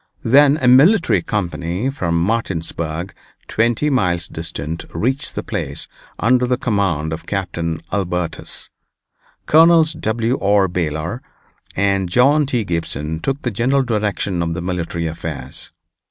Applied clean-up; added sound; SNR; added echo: none; none; none; none.